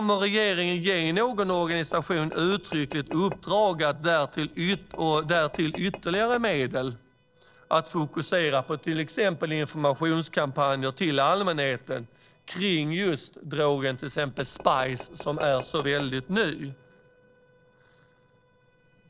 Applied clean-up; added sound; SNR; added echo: neural separator model SepFormer DNS4.